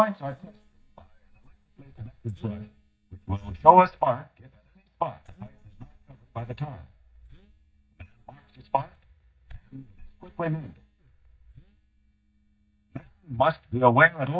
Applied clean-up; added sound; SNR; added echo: neural mask model DeepFilterNet 3.